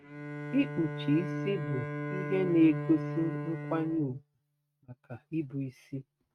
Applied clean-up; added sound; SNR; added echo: neural mask model RNNoise.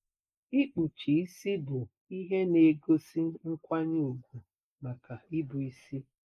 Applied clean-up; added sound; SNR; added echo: neural mask model Resemble Enhance denoiser.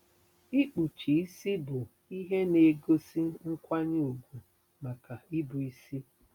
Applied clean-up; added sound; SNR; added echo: none; none; none; none.